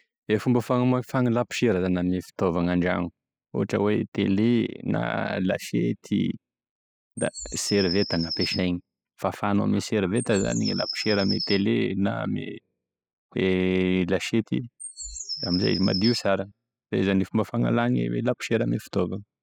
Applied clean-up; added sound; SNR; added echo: classical method spectral subtraction.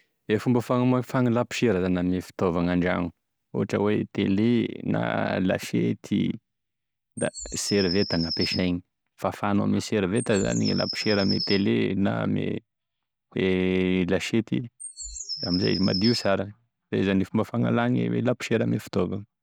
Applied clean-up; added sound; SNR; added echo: none; Bird vocalization, bird call, bird song; 10 dB; none.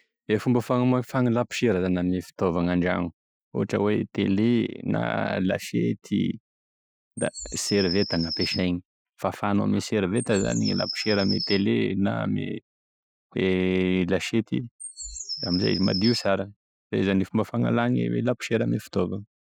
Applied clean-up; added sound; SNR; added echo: classical method Wiener filter.